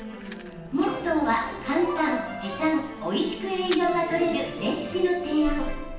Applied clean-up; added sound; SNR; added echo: none; Fire; 14 dB; reverberation time 0.9 s.